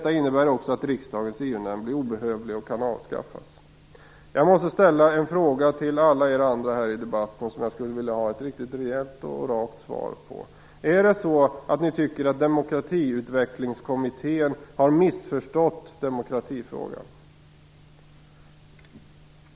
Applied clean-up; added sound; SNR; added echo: none; none; none; none.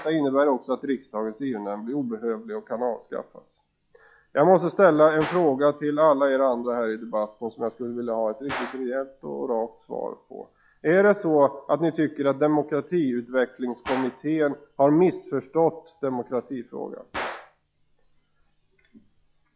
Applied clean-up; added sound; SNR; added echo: classical method log-MMSE.